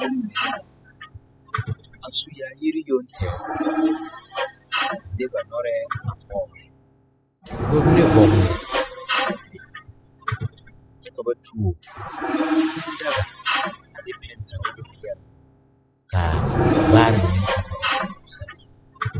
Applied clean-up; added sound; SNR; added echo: classical method spectral subtraction.